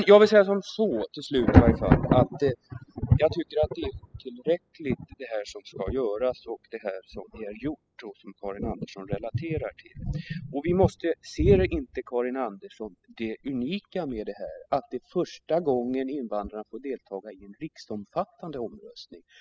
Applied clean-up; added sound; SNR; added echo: classical method spectral subtraction.